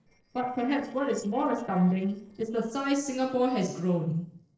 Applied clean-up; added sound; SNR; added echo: neural separator model SepFormer DNS4.